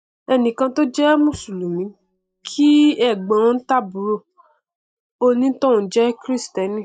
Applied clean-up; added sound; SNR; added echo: neural mask model DeepFilterNet 3.